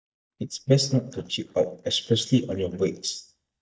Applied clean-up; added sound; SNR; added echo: neural mask model DeepFilterNet 3.